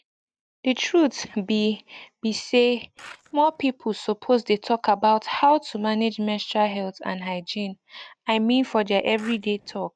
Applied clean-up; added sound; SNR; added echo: neural mask model DeepFilterNet 3.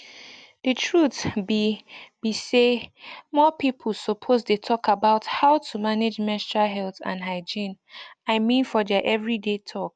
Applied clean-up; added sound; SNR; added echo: none; none; none; none.